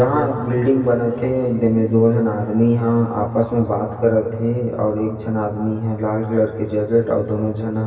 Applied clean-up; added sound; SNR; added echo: none; none; none; reverberation time 2.6 s.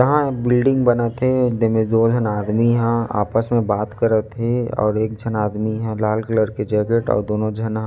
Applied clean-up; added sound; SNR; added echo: none; none; none; none.